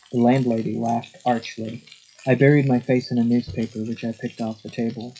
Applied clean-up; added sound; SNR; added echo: classical method WPE with log-MMSE.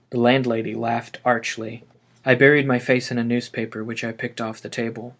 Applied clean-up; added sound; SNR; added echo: none; none; none; none.